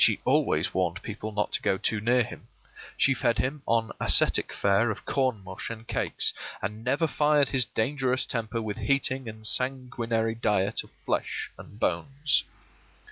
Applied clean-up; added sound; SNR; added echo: none; none; none; none.